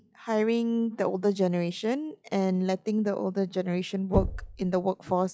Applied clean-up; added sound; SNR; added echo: classical method log-MMSE.